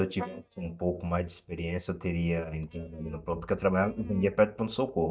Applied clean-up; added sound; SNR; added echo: neural mask model DeepFilterNet 3.